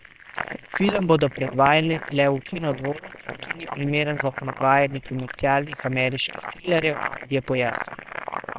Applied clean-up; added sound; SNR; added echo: neural separator model SepFormer WHAMR!.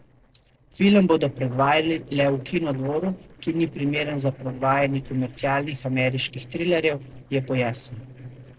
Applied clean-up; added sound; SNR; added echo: neural separator model SepFormer DNS4.